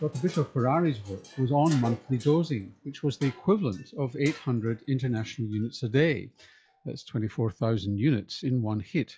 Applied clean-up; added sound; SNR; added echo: classical method log-MMSE.